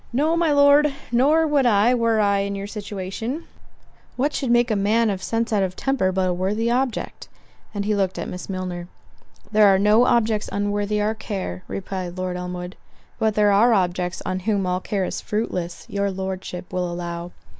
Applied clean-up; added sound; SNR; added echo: none; none; none; none.